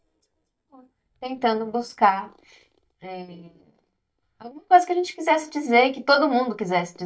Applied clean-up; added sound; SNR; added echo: neural mask model DeepFilterNet 3.